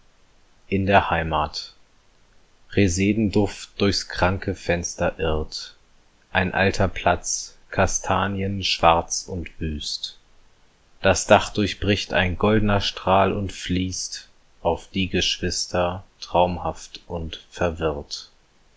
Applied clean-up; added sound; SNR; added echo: none; none; none; none.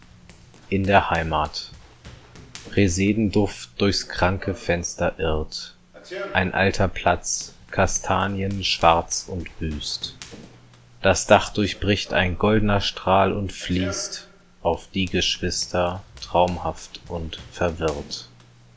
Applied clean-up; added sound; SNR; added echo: none; Run; 20 dB; none.